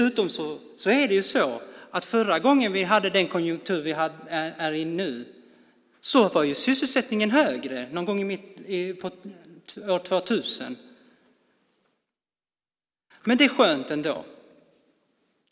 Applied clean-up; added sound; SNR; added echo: none; none; none; none.